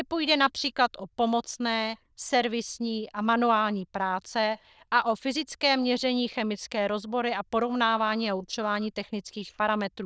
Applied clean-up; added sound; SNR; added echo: neural diffusion model UNIVERSE++.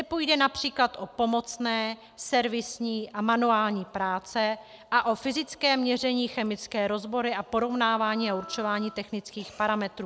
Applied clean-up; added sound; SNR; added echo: none; Wind instrument, woodwind instrument; 18 dB; none.